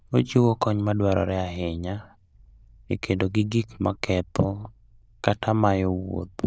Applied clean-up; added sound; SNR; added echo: neural diffusion model UNIVERSE++.